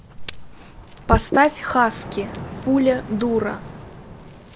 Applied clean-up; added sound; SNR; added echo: none; Ocean; 12 dB; none.